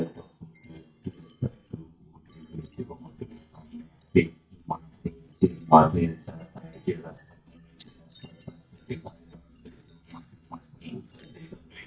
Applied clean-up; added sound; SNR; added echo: neural mask model DeepFilterNet 3.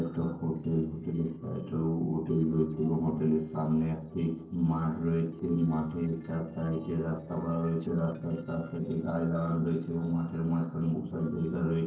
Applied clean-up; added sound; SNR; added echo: neural separator model SepFormer DNS4.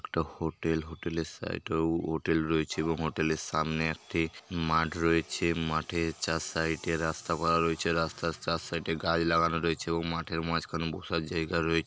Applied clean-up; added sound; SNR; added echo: none; none; none; none.